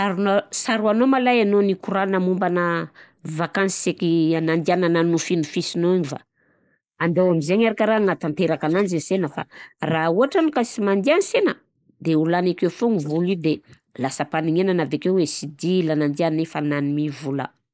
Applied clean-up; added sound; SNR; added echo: neural mask model Resemble Enhance denoiser.